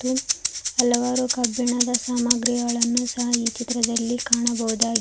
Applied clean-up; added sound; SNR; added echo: none; Rattle (instrument); 2 dB; none.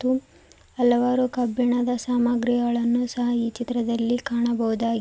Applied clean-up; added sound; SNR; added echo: none; none; none; none.